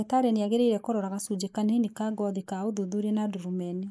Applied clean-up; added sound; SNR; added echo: neural mask model Resemble Enhance denoiser.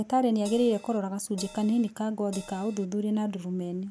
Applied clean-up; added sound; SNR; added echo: none; Crash cymbal; 17 dB; none.